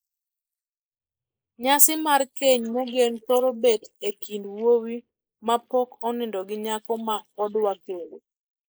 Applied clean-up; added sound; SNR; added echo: neural mask model Resemble Enhance denoiser.